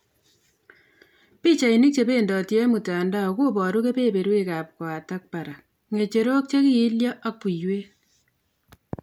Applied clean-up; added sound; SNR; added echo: none; none; none; none.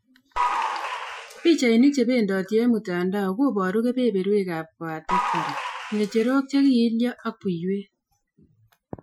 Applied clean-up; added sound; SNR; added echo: classical method Wiener filter.